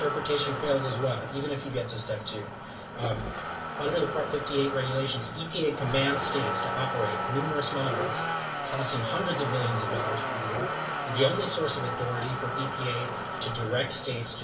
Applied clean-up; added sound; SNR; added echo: none; Motor vehicle (road); 2 dB; reverberation time 0.2 s.